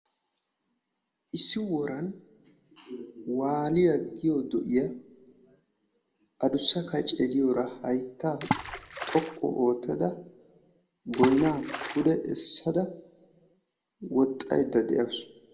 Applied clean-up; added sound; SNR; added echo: none; Water / Splash, splatter; 4 dB; reverberation time 0.5 s.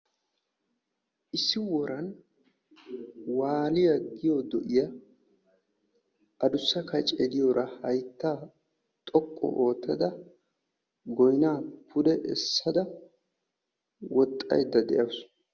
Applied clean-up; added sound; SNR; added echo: none; none; none; none.